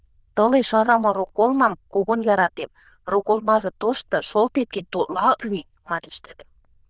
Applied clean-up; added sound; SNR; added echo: neural diffusion model UNIVERSE++.